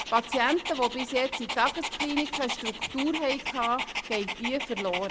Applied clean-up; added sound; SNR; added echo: none; Dog; 5 dB; none.